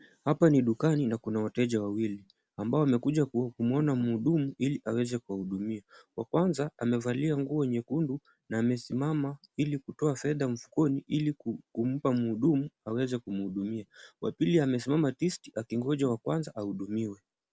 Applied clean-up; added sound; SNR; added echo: none; none; none; none.